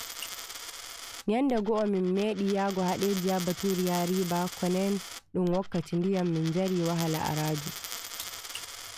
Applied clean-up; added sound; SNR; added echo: none; Coin (dropping); 12 dB; none.